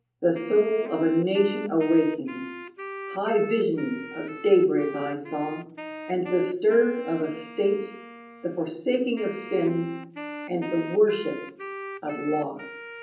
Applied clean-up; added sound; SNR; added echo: none; Wind instrument, woodwind instrument; 14 dB; reverberation time 0.6 s.